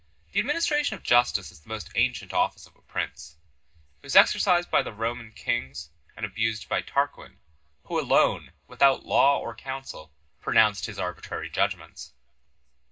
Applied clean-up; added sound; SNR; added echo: none; none; none; reverberation time 0.2 s.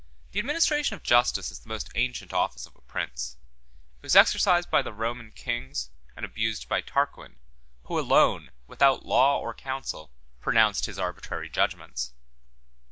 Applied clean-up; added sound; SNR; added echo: none; none; none; none.